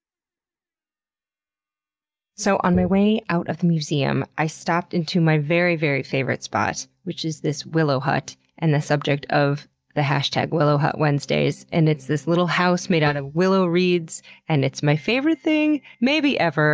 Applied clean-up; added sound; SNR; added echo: neural mask model DeepFilterNet 3.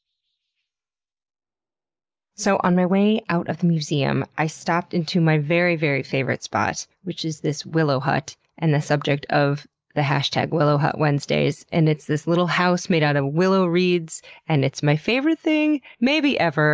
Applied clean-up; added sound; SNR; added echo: neural mask model Resemble Enhance denoiser.